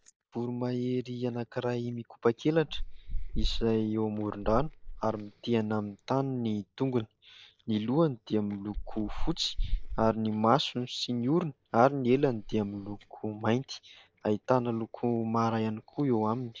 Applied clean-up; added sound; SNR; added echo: neural mask model DeepFilterNet 3.